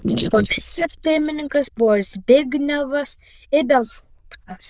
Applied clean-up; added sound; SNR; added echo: neural diffusion model UNIVERSE++.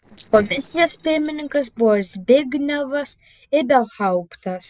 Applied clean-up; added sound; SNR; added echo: neural separator model SepFormer DNS4.